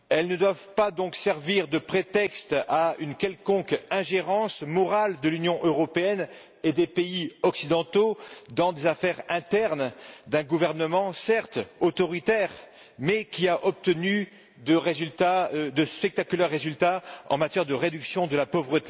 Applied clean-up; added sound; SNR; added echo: none; none; none; none.